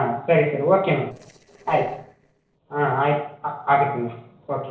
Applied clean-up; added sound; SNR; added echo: neural separator model SepFormer DNS4.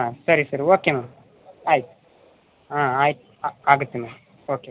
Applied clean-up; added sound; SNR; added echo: none; none; none; none.